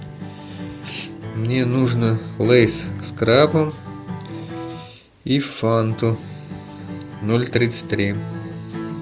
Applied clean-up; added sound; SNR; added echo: none; Acoustic guitar; 10 dB; none.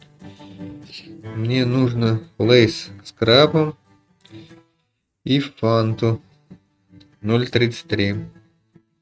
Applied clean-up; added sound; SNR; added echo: neural mask model RNNoise.